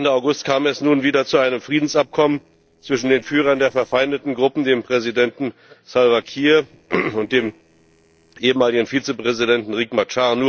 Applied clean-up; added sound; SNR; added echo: neural separator model SepFormer DNS4.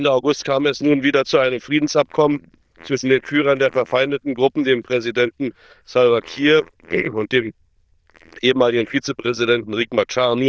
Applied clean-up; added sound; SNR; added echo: neural diffusion model UNIVERSE++.